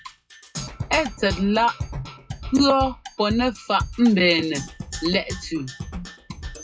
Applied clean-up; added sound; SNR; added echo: classical method WPE with log-MMSE.